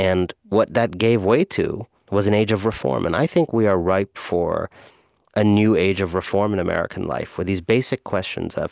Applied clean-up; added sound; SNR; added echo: none; none; none; none.